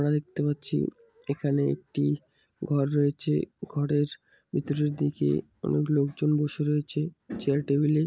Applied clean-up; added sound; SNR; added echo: none; none; none; none.